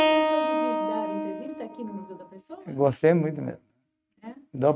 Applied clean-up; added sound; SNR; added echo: neural mask model RNNoise.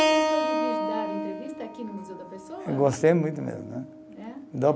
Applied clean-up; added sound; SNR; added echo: none; Keyboard (musical); 1 dB; none.